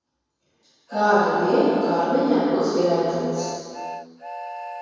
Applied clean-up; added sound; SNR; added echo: none; Train; 13 dB; reverberation time 2.2 s.